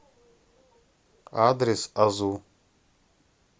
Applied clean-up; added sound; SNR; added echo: none; none; none; none.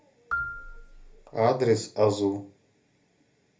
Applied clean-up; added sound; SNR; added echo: none; Marimba, xylophone; 10 dB; reverberation time 0.3 s.